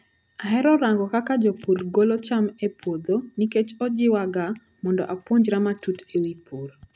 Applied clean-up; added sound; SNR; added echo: none; Camera; 15 dB; none.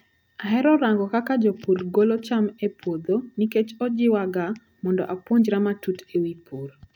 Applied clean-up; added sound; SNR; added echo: none; none; none; none.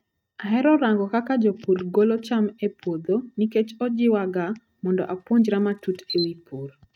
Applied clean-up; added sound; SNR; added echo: neural mask model RNNoise.